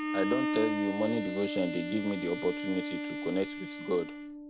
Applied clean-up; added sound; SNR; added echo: none; Bowed string instrument; 2 dB; none.